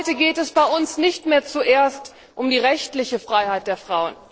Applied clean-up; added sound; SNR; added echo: neural separator model SepFormer DNS4.